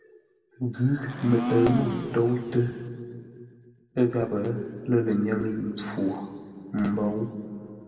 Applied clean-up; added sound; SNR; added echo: none; Domestic sounds, home sounds; 5 dB; reverberation time 2.0 s.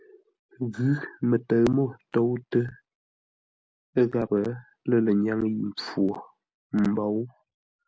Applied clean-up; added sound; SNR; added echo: none; none; none; none.